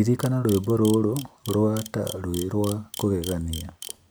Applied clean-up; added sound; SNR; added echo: none; Camera; 16 dB; none.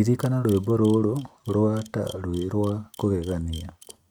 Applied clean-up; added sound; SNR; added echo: neural mask model RNNoise.